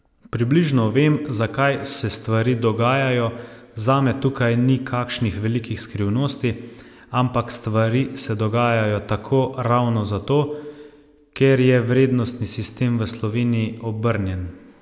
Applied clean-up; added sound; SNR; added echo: none; none; none; none.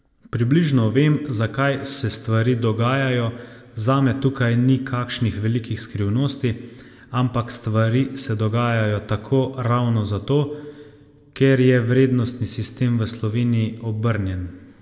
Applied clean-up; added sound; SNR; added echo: none; none; none; reverberation time 0.2 s.